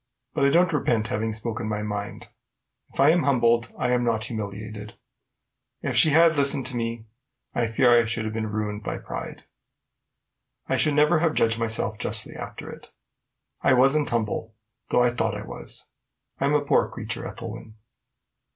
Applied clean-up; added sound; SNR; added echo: none; none; none; none.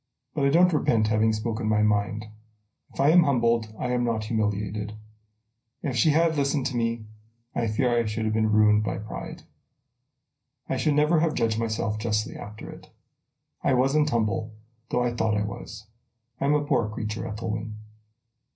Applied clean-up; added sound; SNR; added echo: none; none; none; reverberation time 0.4 s.